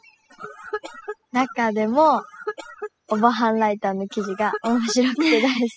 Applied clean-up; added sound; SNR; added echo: classical method spectral subtraction.